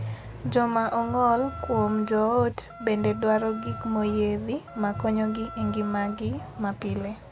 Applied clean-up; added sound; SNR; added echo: none; Wind instrument, woodwind instrument; 16 dB; none.